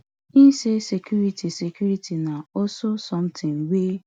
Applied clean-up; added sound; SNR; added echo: none; none; none; none.